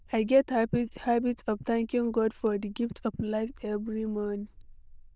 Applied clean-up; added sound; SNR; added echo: neural diffusion model UNIVERSE++.